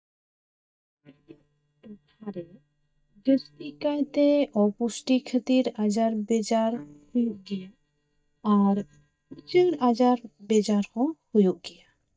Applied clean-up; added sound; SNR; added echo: neural mask model DeepFilterNet 3.